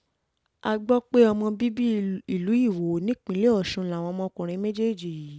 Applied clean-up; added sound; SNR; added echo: none; none; none; none.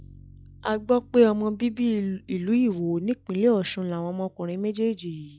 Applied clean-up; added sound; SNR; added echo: classical method log-MMSE.